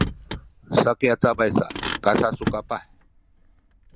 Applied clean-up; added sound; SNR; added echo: none; Motor vehicle (road); 8 dB; none.